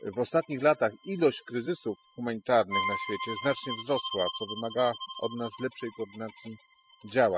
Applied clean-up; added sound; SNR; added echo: classical method spectral subtraction.